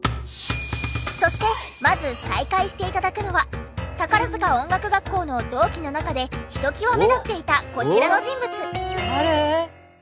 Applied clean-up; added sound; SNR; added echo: none; Bowed string instrument; 16 dB; none.